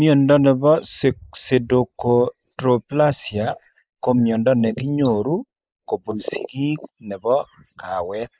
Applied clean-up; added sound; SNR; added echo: neural mask model Resemble Enhance denoiser.